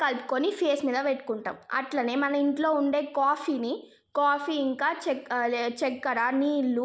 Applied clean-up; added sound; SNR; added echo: none; none; none; none.